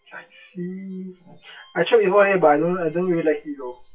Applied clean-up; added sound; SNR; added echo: classical method WPE with log-MMSE.